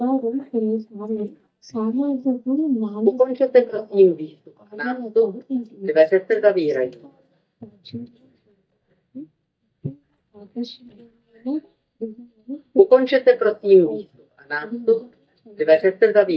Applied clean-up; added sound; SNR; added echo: neural mask model DeepFilterNet 3.